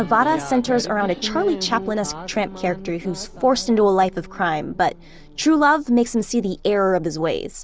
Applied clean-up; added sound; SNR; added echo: none; none; none; none.